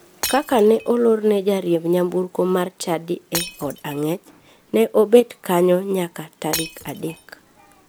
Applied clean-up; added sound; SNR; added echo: none; Shatter; 11 dB; none.